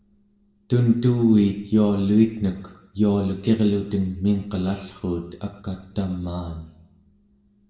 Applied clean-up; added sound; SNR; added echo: none; none; none; reverberation time 0.8 s.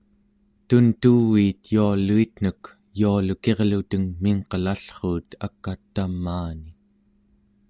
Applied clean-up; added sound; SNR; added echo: none; none; none; none.